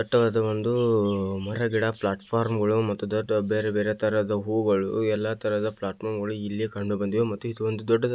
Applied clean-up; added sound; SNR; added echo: none; none; none; none.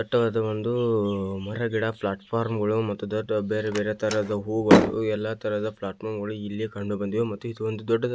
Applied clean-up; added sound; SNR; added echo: none; Slam; -1 dB; none.